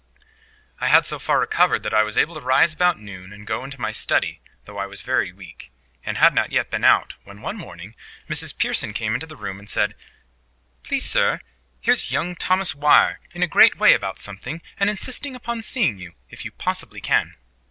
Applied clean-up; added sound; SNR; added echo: none; none; none; none.